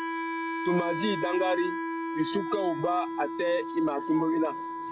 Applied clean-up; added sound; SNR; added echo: none; Wind instrument, woodwind instrument; 4 dB; none.